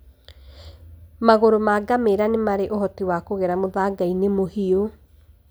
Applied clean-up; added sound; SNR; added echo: none; none; none; none.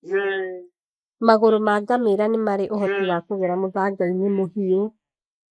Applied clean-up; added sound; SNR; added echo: neural mask model Resemble Enhance denoiser.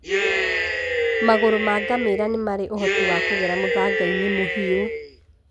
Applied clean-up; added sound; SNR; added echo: none; Cheering; 0 dB; none.